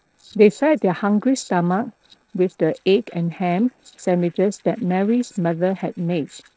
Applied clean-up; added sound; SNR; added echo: neural separator model SepFormer DNS4.